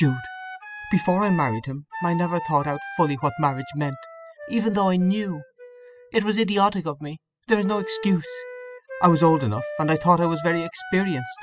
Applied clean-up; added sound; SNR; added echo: classical method spectral subtraction.